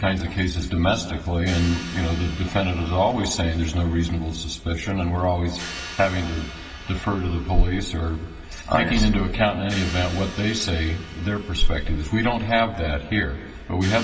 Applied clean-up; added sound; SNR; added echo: none; Crash cymbal; 18 dB; reverberation time 2.5 s.